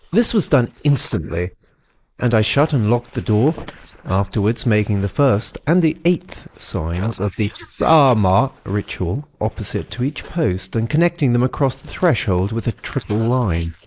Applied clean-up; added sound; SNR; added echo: neural mask model Resemble Enhance denoiser.